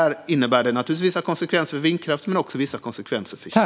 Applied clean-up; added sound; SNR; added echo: none; none; none; none.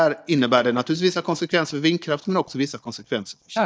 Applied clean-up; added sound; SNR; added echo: neural mask model DeepFilterNet 3.